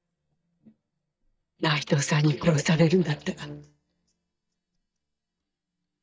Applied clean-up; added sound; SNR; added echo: neural mask model DeepFilterNet 3.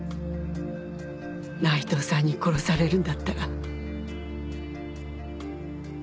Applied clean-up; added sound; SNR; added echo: none; none; none; none.